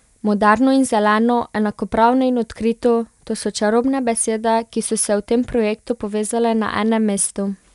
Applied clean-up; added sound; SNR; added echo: none; none; none; none.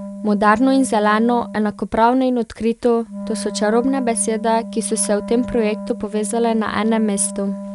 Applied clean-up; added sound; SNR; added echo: none; Wind instrument, woodwind instrument; 12 dB; none.